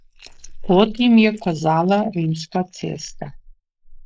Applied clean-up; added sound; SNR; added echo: neural mask model Resemble Enhance denoiser.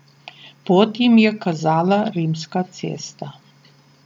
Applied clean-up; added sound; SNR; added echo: none; none; none; none.